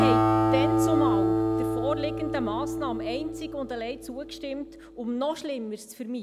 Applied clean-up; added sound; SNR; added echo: none; Acoustic guitar; -5 dB; none.